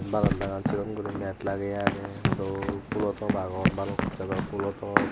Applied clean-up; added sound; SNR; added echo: none; Run; -1 dB; none.